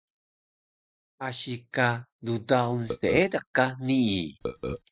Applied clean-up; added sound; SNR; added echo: neural mask model RNNoise.